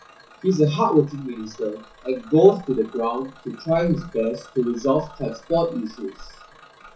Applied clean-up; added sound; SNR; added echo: classical method WPE with log-MMSE.